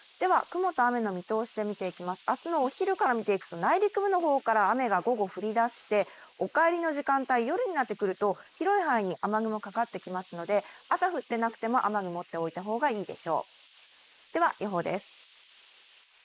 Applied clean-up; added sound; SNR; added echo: neural mask model Resemble Enhance denoiser.